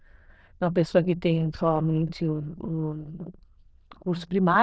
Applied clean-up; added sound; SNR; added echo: neural diffusion model UNIVERSE++.